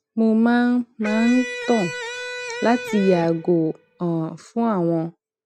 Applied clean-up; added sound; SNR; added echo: none; Electric guitar; 10 dB; none.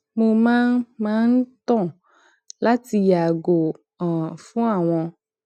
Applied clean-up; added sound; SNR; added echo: none; none; none; none.